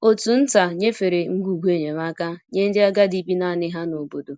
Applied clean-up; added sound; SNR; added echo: none; none; none; none.